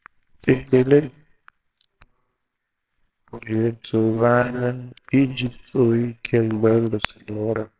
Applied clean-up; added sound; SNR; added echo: neural separator model SepFormer WHAMR!.